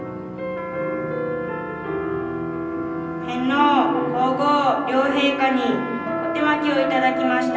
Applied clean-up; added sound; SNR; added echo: none; Trumpet; 14 dB; reverberation time 0.6 s.